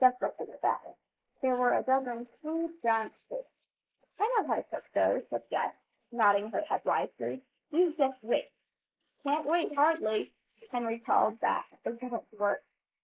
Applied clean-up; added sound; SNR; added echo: neural mask model Resemble Enhance denoiser.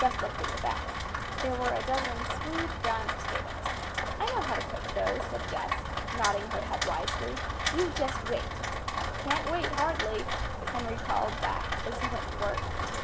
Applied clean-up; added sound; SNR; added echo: none; Rain; -1 dB; none.